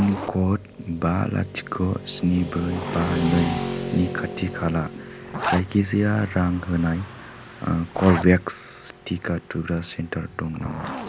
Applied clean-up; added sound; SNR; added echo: none; Motorcycle / Traffic noise, roadway noise + Zipper (clothing); 9 dB; none.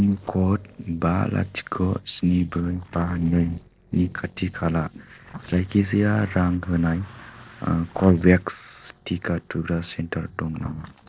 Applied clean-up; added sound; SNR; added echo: neural separator model SepFormer DNS4.